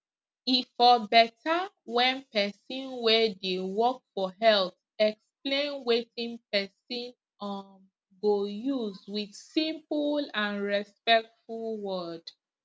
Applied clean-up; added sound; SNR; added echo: none; none; none; none.